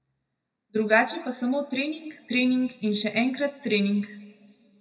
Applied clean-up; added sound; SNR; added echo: none; none; none; reverberation time 1.5 s.